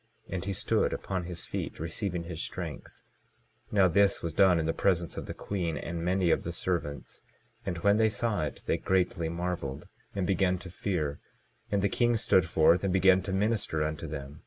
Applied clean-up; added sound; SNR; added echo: none; none; none; none.